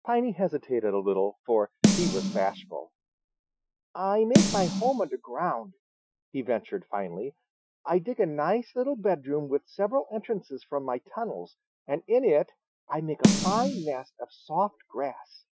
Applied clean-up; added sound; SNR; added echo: classical method Wiener filter.